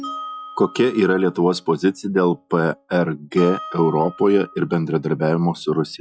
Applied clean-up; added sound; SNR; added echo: classical method log-MMSE.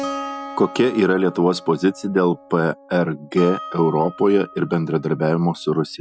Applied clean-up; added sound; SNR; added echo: none; Harp + Keyboard (musical); 15 dB; none.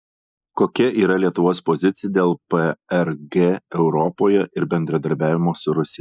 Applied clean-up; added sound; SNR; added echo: neural mask model Resemble Enhance denoiser.